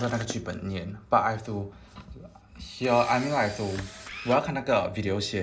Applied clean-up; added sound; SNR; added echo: none; Camera; 17 dB; reverberation time 0.4 s.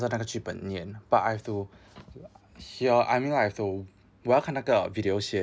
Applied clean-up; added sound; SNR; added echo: none; none; none; none.